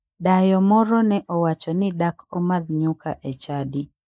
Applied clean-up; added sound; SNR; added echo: neural mask model Resemble Enhance denoiser.